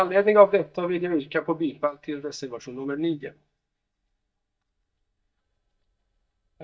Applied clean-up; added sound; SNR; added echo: neural mask model DeepFilterNet 3.